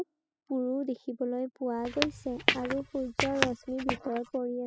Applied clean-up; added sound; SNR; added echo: classical method spectral subtraction.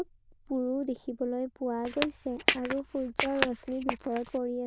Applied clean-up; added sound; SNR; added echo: neural diffusion model UNIVERSE++.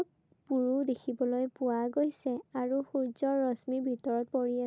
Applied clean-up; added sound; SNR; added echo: none; none; none; none.